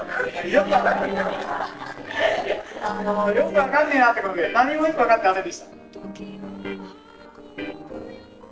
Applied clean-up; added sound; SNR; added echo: neural separator model SepFormer DNS4.